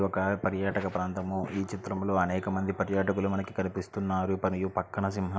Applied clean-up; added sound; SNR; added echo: none; none; none; none.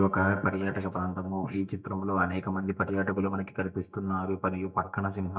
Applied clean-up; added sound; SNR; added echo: neural mask model DeepFilterNet 3.